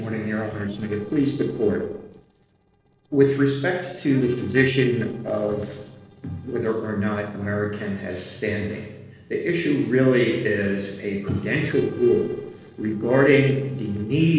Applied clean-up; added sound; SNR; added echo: neural separator model SepFormer DNS4.